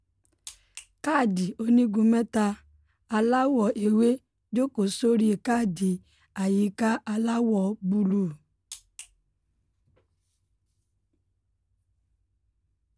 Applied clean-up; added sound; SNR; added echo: none; none; none; none.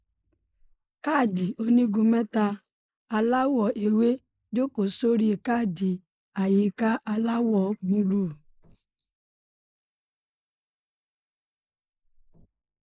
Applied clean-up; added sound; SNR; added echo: neural mask model Resemble Enhance denoiser.